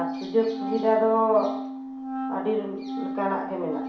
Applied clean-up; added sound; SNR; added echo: none; Wind instrument, woodwind instrument; 7 dB; reverberation time 0.6 s.